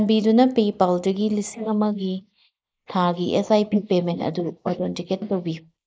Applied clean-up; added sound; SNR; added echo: neural mask model Resemble Enhance denoiser.